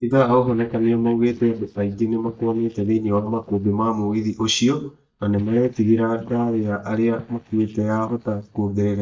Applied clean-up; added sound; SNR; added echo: neural mask model DeepFilterNet 3.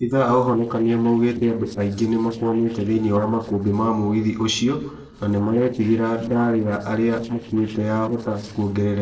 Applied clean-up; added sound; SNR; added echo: neural separator model SepFormer DNS4.